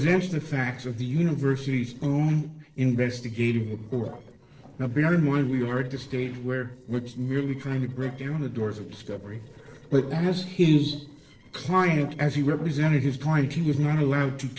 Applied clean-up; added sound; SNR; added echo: neural separator model SepFormer DNS4.